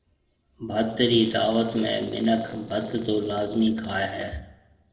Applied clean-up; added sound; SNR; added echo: neural separator model SepFormer DNS4.